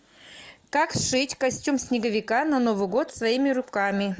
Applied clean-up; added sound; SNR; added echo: none; none; none; none.